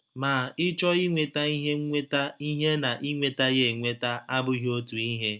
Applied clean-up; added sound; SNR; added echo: none; none; none; none.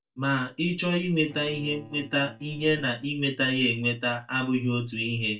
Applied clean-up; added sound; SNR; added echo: neural mask model DeepFilterNet 3.